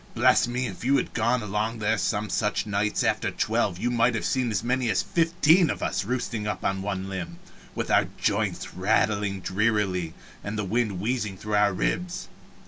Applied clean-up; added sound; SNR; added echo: none; none; none; none.